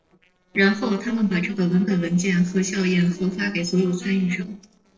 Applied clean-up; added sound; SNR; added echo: neural separator model SepFormer DNS4.